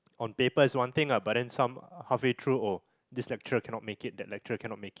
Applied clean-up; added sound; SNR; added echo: none; none; none; none.